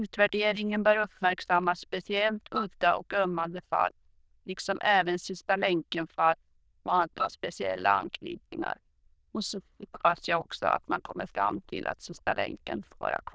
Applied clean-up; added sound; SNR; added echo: neural diffusion model UNIVERSE++.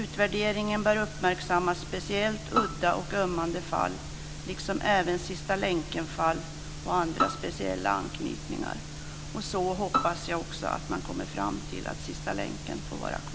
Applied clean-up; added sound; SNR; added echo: none; Bowed string instrument; 5 dB; none.